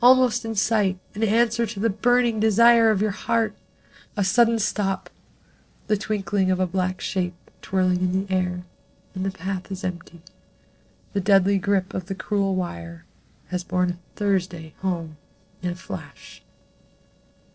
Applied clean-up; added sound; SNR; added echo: neural separator model SepFormer DNS4.